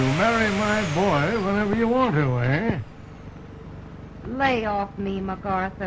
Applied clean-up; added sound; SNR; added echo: none; Domestic sounds, home sounds; 13 dB; none.